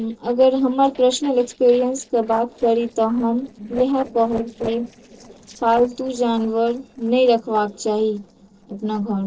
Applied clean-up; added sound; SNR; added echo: neural separator model SepFormer DNS4.